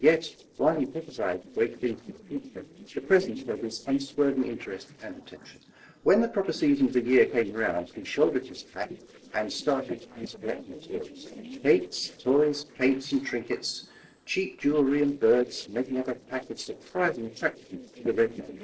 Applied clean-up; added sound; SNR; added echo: neural separator model SepFormer DNS4.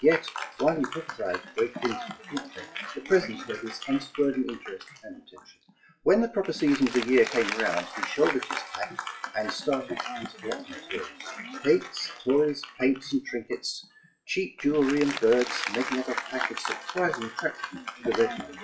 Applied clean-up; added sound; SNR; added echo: classical method WPE with log-MMSE.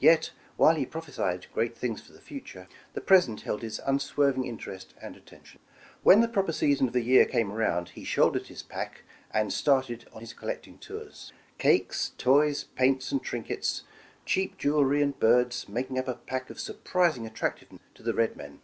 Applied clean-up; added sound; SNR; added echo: none; none; none; none.